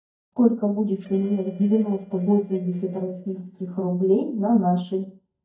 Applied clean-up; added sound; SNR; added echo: neural mask model DeepFilterNet 3.